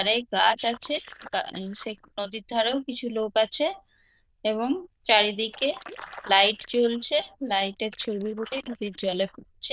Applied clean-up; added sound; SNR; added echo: neural diffusion model UNIVERSE++.